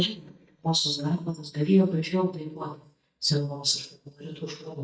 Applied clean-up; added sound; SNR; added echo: neural mask model DeepFilterNet 3.